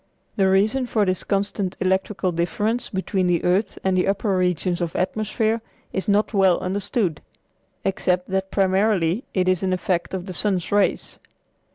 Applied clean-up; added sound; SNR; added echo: none; none; none; none.